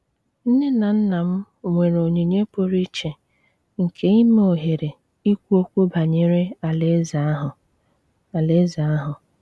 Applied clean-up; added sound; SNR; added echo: none; none; none; none.